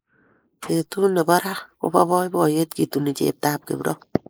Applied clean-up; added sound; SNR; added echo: neural mask model Resemble Enhance denoiser.